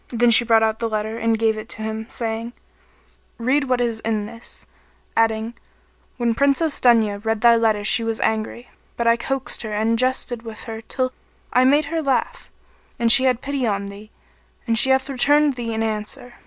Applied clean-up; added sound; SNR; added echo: none; none; none; none.